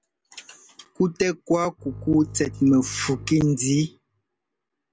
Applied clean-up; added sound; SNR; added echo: none; Bowed string instrument; 15 dB; none.